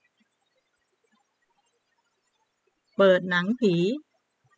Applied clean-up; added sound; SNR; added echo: classical method spectral subtraction.